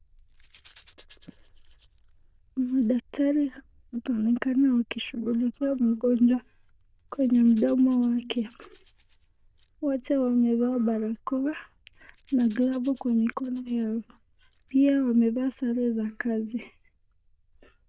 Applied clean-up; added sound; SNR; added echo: neural diffusion model UNIVERSE++.